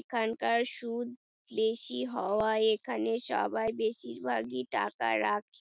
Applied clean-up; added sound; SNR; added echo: none; none; none; none.